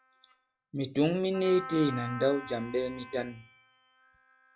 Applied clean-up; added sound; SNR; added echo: classical method log-MMSE.